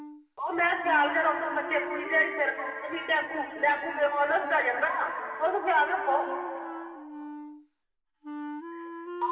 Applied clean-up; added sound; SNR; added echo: none; Wind instrument, woodwind instrument; 12 dB; reverberation time 2.8 s.